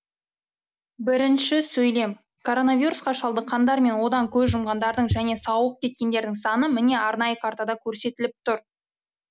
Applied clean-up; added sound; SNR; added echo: none; Walk, footsteps / Bird vocalization, bird call, bird song; 10 dB; none.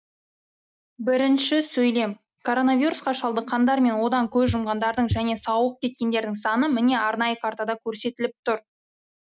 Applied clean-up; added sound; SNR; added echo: neural mask model RNNoise.